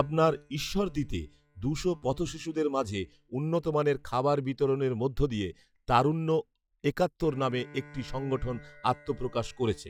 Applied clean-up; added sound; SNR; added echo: classical method log-MMSE.